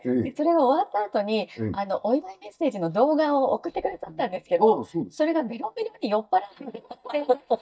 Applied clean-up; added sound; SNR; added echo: neural mask model DeepFilterNet 3.